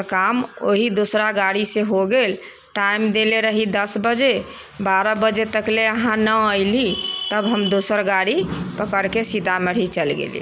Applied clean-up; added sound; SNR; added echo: none; none; none; none.